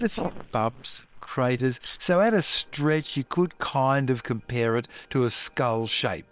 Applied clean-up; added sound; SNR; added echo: neural separator model SepFormer WHAM!.